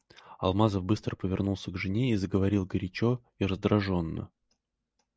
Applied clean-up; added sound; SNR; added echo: none; none; none; none.